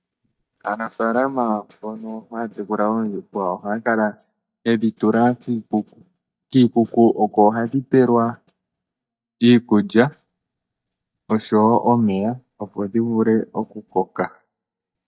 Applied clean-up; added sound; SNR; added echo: neural mask model DeepFilterNet 3.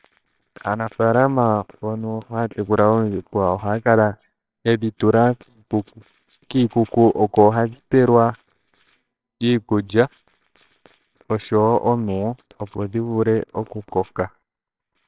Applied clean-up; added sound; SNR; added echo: neural separator model SepFormer WHAMR!.